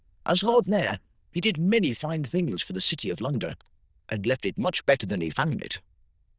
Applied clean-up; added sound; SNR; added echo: neural diffusion model UNIVERSE++.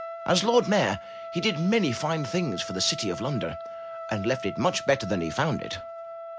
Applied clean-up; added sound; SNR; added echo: none; Trumpet; 11 dB; none.